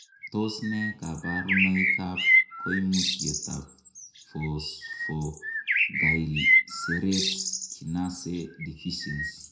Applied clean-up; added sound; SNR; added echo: none; Bird; -3 dB; reverberation time 0.5 s.